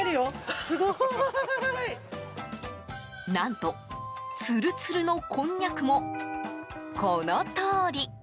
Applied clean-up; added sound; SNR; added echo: none; Electric guitar; 10 dB; none.